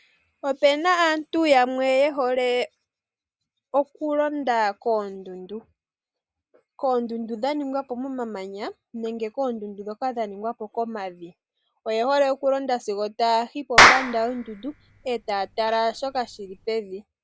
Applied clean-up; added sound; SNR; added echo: none; Clapping; -3 dB; none.